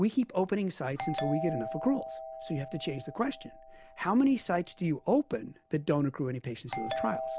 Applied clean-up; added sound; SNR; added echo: none; Doorbell; 9 dB; none.